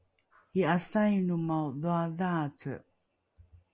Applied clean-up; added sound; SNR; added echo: none; none; none; none.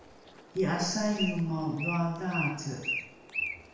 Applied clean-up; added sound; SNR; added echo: none; Bird; 7 dB; reverberation time 1.0 s.